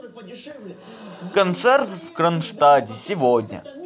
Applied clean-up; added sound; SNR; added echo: none; none; none; none.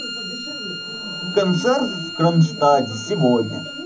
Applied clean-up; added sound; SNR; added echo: none; Bowed string instrument; 11 dB; reverberation time 0.4 s.